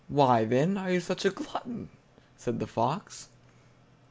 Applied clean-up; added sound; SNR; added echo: none; none; none; none.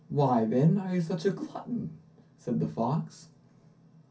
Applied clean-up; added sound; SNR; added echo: none; none; none; reverberation time 0.3 s.